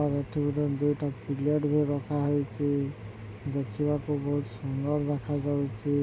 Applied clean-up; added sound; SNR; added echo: none; none; none; none.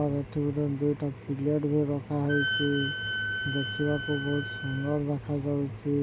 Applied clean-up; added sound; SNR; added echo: none; Wind instrument, woodwind instrument; 5 dB; none.